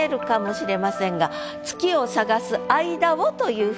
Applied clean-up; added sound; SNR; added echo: none; none; none; none.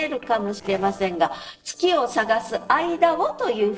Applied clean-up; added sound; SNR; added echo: neural separator model SepFormer DNS4.